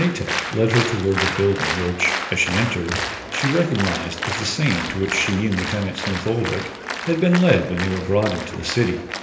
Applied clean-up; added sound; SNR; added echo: none; Applause; 6 dB; reverberation time 1.4 s.